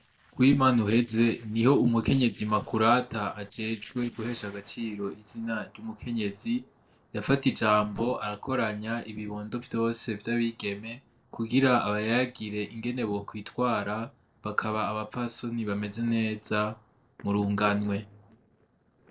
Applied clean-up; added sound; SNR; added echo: neural separator model SepFormer DNS4.